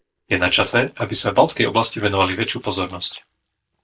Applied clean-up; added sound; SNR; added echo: neural mask model DeepFilterNet 3.